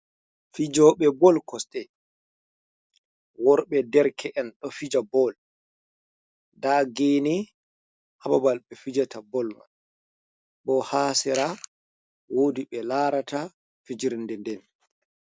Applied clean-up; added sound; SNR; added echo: none; none; none; none.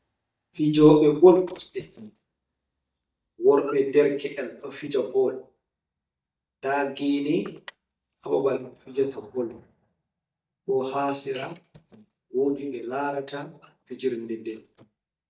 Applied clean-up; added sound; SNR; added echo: neural mask model DeepFilterNet 3.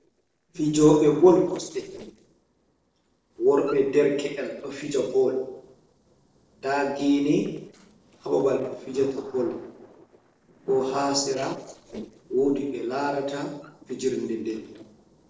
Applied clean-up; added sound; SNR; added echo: neural separator model SepFormer DNS4.